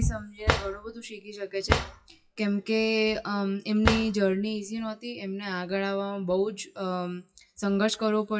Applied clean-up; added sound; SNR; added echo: classical method WPE with log-MMSE.